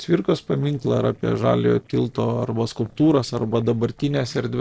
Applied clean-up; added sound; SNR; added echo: neural separator model SepFormer DNS4.